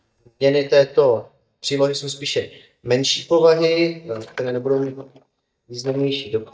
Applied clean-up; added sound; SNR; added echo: neural mask model DeepFilterNet 3.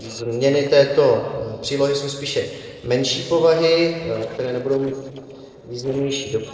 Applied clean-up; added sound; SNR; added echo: neural separator model SepFormer DNS4.